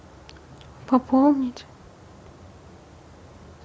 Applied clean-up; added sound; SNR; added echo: none; none; none; none.